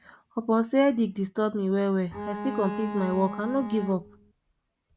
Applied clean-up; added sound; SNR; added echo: none; Bowed string instrument; 9 dB; none.